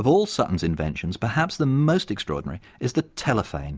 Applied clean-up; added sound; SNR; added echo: none; none; none; none.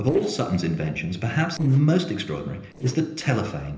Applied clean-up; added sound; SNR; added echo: neural separator model SepFormer DNS4.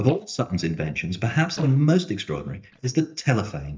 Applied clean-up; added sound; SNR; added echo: neural mask model DeepFilterNet 3.